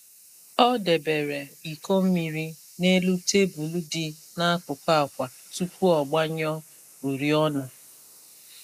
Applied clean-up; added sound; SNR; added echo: neural mask model Resemble Enhance denoiser.